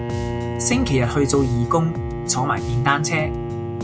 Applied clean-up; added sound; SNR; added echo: none; Bowed string instrument + Bass guitar; 4 dB; none.